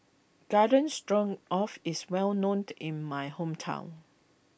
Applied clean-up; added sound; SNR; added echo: none; none; none; none.